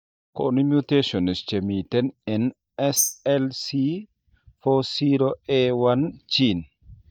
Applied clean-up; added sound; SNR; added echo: neural mask model DeepFilterNet 3.